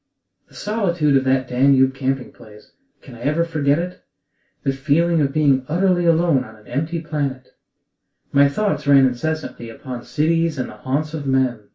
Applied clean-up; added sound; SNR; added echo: none; none; none; reverberation time 0.2 s.